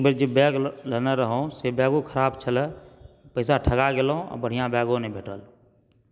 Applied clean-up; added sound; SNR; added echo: none; none; none; none.